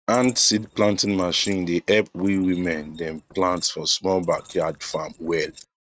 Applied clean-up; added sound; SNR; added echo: neural mask model RNNoise.